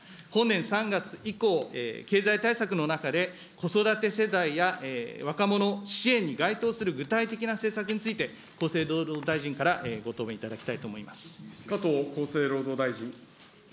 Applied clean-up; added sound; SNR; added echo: none; none; none; none.